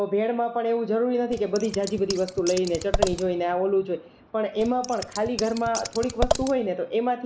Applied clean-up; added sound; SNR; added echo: none; Scissors; 6 dB; none.